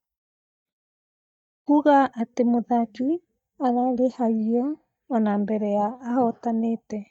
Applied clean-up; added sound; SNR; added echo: neural mask model DeepFilterNet 3.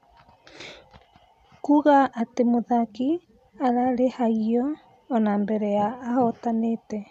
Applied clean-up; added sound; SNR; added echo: none; none; none; none.